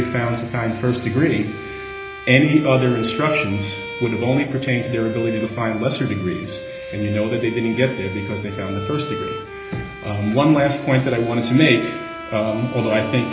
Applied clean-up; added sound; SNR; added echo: none; Bowed string instrument; 12 dB; reverberation time 1.0 s.